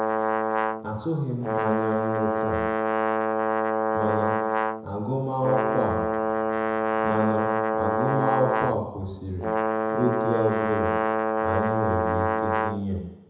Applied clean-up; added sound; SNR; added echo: none; Brass instrument; -4 dB; reverberation time 1.0 s.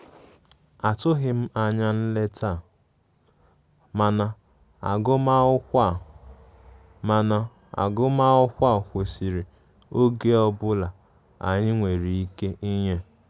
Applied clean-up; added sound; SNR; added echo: none; none; none; none.